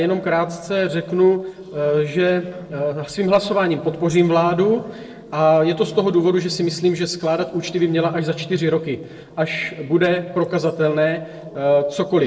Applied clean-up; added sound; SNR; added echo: neural separator model SepFormer DNS4.